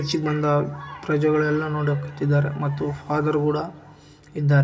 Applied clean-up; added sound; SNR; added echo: none; none; none; reverberation time 0.3 s.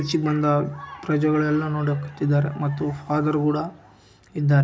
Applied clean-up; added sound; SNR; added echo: none; none; none; none.